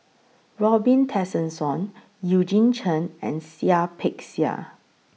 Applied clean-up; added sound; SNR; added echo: none; none; none; none.